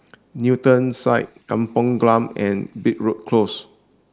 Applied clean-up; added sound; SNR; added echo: neural mask model Resemble Enhance denoiser.